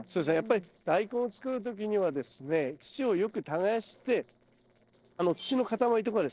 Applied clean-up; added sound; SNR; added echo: neural separator model SepFormer DNS4.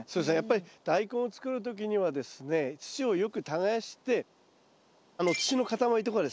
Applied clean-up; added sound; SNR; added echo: none; none; none; none.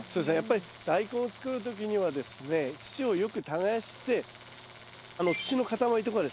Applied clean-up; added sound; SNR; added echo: none; Tools; 17 dB; none.